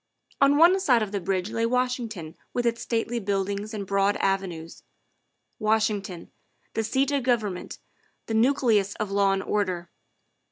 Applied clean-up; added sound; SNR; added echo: none; none; none; none.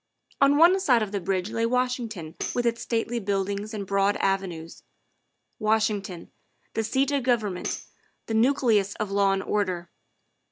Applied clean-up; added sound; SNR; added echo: none; Tambourine; 14 dB; none.